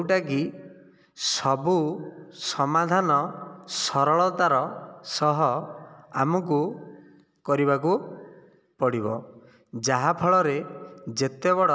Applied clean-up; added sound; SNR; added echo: none; none; none; none.